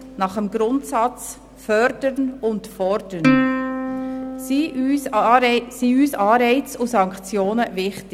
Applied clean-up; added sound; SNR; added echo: none; Plucked string instrument; 7 dB; none.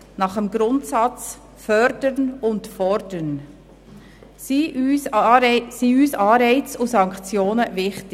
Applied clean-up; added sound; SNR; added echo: none; none; none; none.